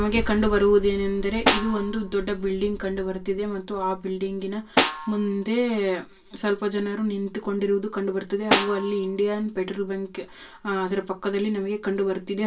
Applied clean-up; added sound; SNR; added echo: none; Snare drum; 3 dB; reverberation time 0.2 s.